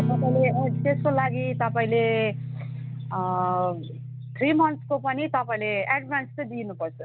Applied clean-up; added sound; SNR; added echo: none; Guitar; 5 dB; none.